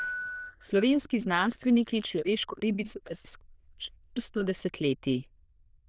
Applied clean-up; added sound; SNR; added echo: neural diffusion model UNIVERSE++.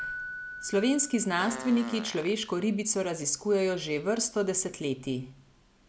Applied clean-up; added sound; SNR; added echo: none; Keyboard (musical) + Fart; 15 dB; none.